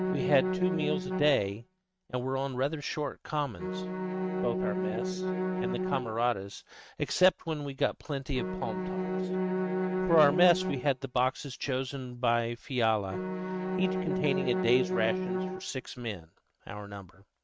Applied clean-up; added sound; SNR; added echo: neural mask model RNNoise.